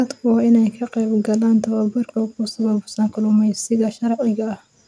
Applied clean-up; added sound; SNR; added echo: none; none; none; none.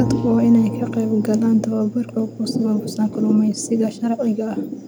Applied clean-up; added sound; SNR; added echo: none; Thunder / Rain + Bowed string instrument; 7 dB; none.